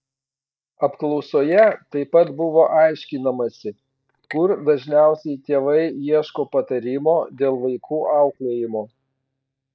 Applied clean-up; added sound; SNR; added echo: neural mask model DeepFilterNet 3.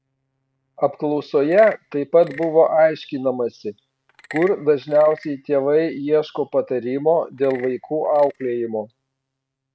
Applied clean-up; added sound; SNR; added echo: neural mask model RNNoise.